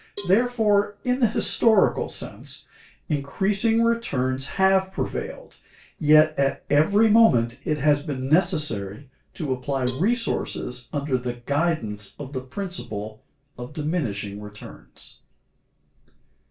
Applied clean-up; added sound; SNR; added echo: none; Cowbell; 17 dB; reverberation time 0.2 s.